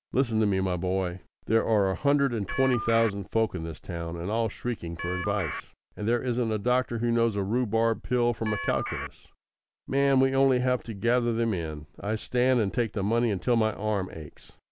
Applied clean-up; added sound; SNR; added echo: none; Telephone; 7 dB; none.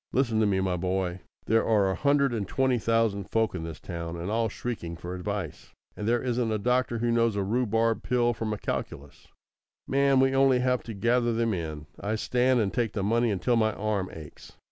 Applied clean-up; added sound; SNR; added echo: none; none; none; none.